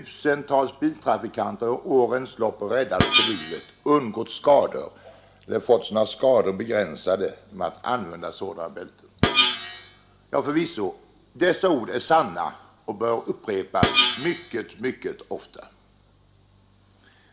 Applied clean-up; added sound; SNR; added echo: none; Screech; -3 dB; reverberation time 0.5 s.